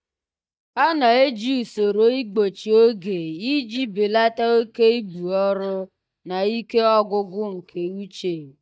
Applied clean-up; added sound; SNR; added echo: neural mask model DeepFilterNet 3.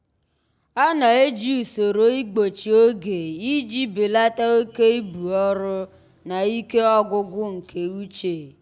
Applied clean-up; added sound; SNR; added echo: none; none; none; none.